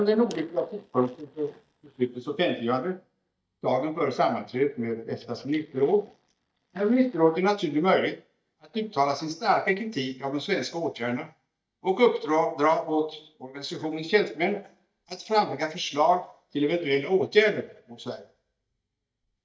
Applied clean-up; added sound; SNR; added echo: neural mask model DeepFilterNet 3.